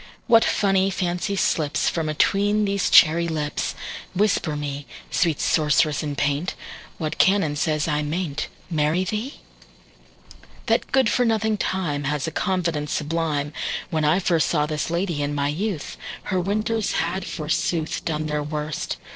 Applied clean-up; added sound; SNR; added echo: neural separator model SepFormer DNS4.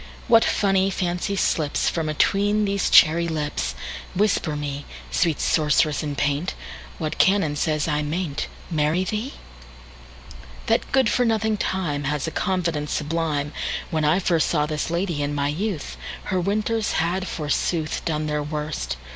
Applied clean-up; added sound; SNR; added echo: none; none; none; none.